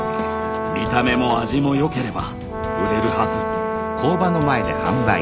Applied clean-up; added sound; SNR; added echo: none; Brass instrument; 4 dB; none.